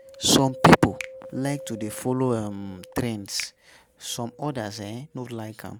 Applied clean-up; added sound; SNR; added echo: none; Finger snapping + Wind; 18 dB; none.